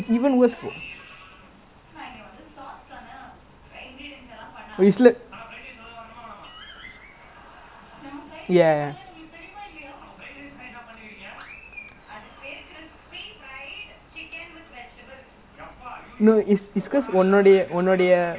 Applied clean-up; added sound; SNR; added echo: none; none; none; none.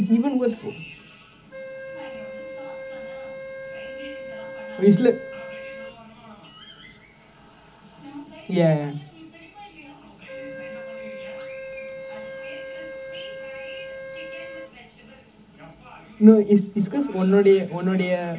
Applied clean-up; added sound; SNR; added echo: none; Wind instrument, woodwind instrument; 14 dB; reverberation time 0.4 s.